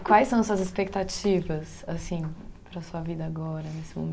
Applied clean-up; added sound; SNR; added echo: none; Hands; 18 dB; none.